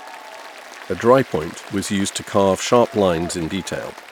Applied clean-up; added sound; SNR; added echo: none; Applause; 17 dB; none.